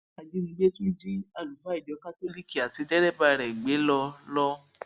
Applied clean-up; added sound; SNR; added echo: none; none; none; none.